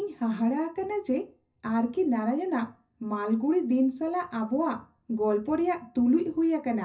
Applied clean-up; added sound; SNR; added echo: none; none; none; reverberation time 0.4 s.